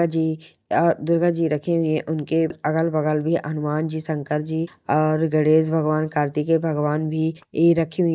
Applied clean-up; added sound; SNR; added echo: neural mask model DeepFilterNet 3.